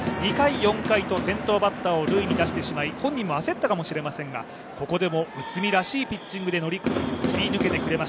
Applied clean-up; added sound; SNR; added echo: none; none; none; none.